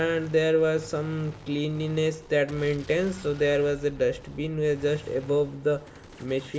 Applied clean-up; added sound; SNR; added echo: none; Gunshot, gunfire; 19 dB; reverberation time 0.5 s.